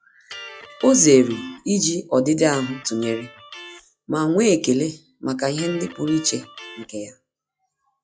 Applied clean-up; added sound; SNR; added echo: classical method log-MMSE.